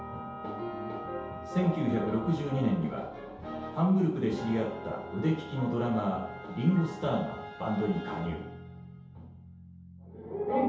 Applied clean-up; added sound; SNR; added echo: none; none; none; reverberation time 0.8 s.